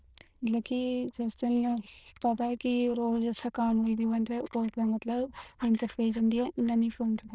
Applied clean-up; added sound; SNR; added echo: neural diffusion model UNIVERSE++.